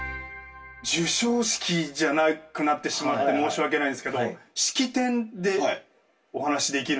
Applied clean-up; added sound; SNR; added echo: none; none; none; reverberation time 0.2 s.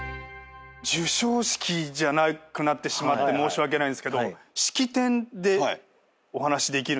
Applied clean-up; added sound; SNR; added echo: none; none; none; none.